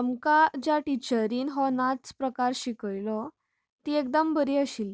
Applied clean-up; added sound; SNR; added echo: none; none; none; none.